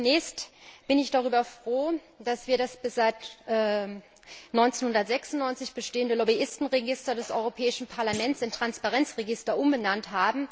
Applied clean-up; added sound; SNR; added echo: none; Thump, thud; 18 dB; none.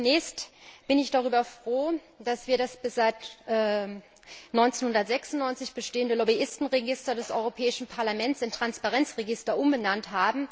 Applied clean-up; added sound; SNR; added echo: none; none; none; none.